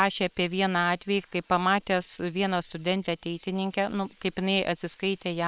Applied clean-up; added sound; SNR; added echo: neural separator model SepFormer WHAM!.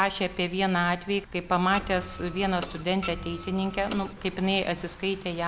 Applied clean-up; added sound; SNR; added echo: none; Printer; 11 dB; none.